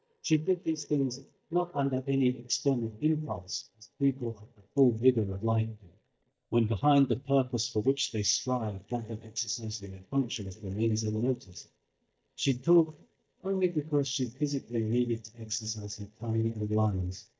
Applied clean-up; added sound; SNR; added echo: neural mask model DeepFilterNet 3.